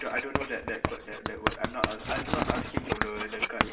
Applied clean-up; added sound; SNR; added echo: none; Writing; -4 dB; reverberation time 0.6 s.